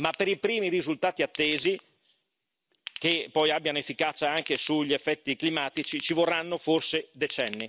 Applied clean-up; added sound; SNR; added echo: none; Ratchet, pawl / Tools; 18 dB; none.